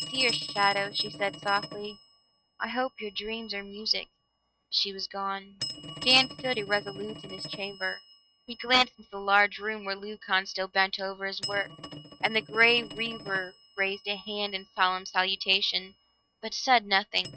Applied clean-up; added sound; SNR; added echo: neural mask model RNNoise.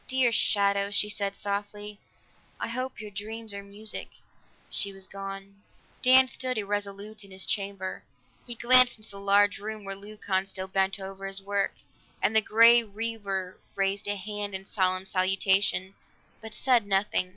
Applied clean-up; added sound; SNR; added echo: none; none; none; none.